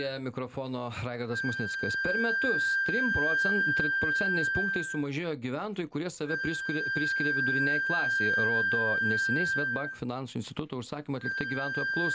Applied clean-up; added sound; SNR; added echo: none; Wind instrument, woodwind instrument; -3 dB; none.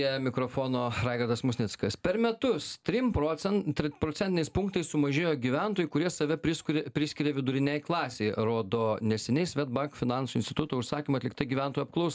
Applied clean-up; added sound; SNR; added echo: none; none; none; none.